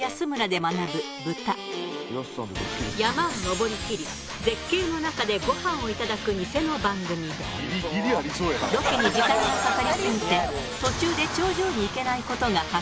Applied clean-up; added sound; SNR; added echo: none; Chime; 19 dB; none.